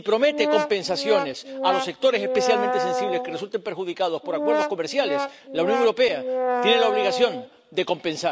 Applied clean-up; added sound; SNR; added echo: none; Brass instrument; 2 dB; none.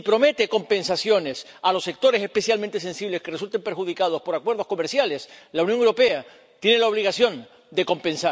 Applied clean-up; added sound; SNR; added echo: none; none; none; none.